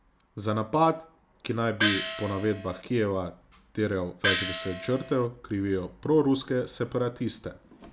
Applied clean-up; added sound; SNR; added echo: none; Gong; 1 dB; none.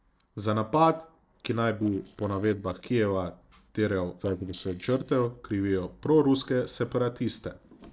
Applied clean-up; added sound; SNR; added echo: neural separator model SepFormer DNS4.